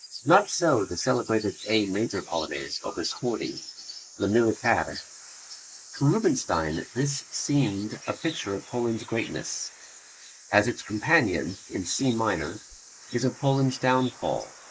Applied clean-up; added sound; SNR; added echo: neural mask model Resemble Enhance denoiser.